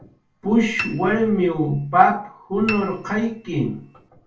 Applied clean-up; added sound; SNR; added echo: none; Piano; 14 dB; reverberation time 0.3 s.